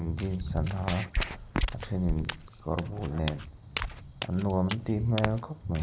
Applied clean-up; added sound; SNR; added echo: none; Walk, footsteps; 10 dB; none.